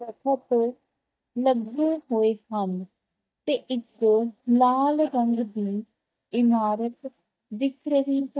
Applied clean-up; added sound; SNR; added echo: neural mask model DeepFilterNet 3.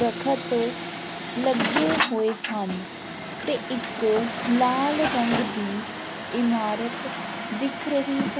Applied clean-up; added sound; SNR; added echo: none; Truck; 3 dB; none.